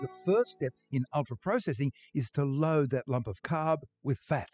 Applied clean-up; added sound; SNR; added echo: classical method spectral subtraction.